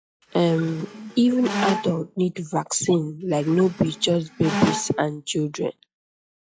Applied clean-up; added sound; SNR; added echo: classical method log-MMSE.